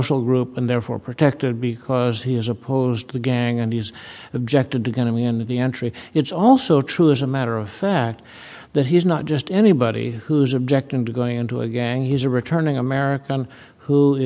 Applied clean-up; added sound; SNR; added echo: none; none; none; none.